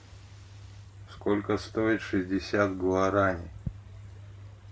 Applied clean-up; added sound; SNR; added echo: none; none; none; none.